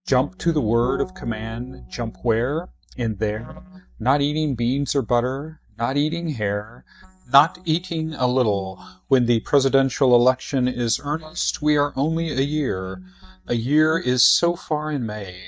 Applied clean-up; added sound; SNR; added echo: neural mask model DeepFilterNet 3.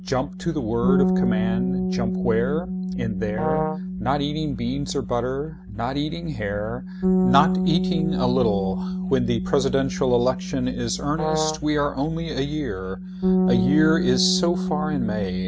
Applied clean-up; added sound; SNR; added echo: none; Brass instrument + Bass guitar; 1 dB; none.